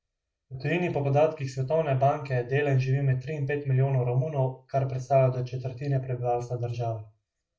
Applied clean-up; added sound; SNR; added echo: none; none; none; reverberation time 0.3 s.